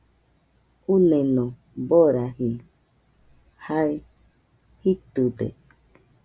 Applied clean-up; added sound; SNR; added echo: none; none; none; none.